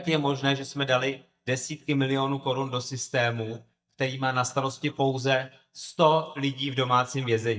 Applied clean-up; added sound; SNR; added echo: neural mask model DeepFilterNet 3.